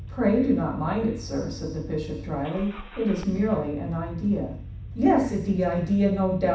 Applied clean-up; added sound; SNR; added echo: none; Engine starting / Car; 12 dB; reverberation time 0.7 s.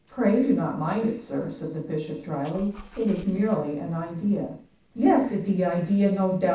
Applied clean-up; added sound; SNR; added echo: neural separator model SepFormer DNS4.